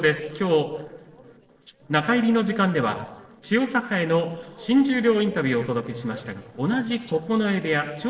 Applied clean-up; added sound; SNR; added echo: neural separator model SepFormer DNS4.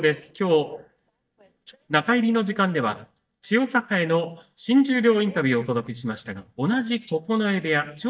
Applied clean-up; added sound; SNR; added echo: neural mask model DeepFilterNet 3.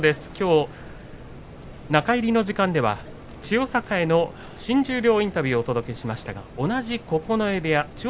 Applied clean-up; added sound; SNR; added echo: none; none; none; none.